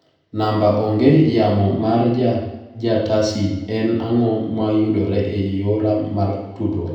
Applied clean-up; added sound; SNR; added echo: none; none; none; reverberation time 0.9 s.